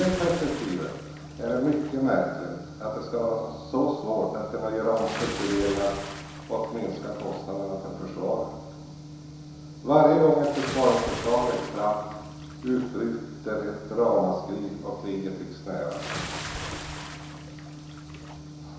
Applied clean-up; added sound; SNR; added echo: none; Bathtub (filling or washing) / Splash, splatter; 14 dB; reverberation time 1.0 s.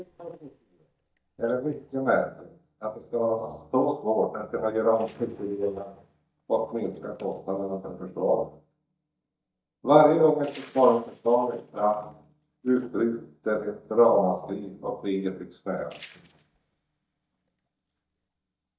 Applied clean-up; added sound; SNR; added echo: neural mask model DeepFilterNet 3.